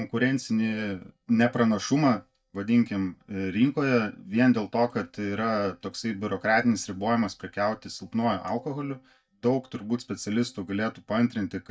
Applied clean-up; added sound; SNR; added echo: neural mask model DeepFilterNet 3.